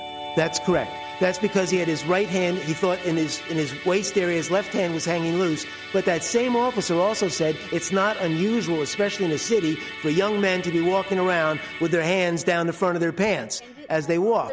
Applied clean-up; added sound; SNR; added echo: none; Musical instrument; 13 dB; none.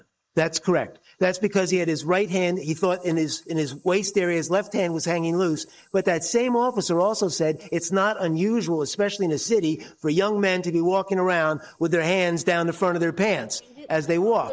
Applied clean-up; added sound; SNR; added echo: neural mask model Resemble Enhance denoiser.